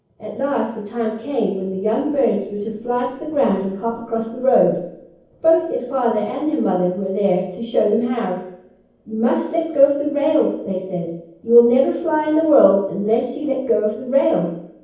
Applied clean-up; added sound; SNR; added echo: none; none; none; reverberation time 0.9 s.